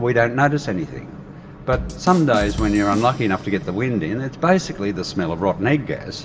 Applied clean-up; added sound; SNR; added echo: none; Bass drum / Drum kit; 12 dB; reverberation time 2.7 s.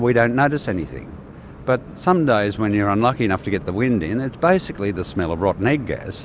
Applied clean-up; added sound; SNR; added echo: none; none; none; none.